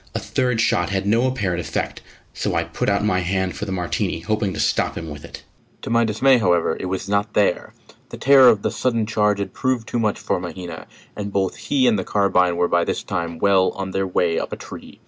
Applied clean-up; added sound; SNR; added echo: none; none; none; none.